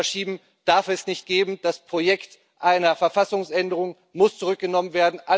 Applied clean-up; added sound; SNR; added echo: none; none; none; none.